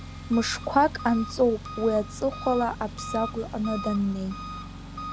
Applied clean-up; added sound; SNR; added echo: none; Engine; 10 dB; none.